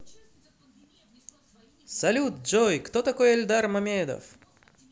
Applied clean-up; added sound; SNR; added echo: none; none; none; none.